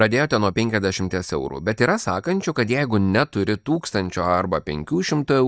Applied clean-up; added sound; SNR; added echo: neural mask model DeepFilterNet 3.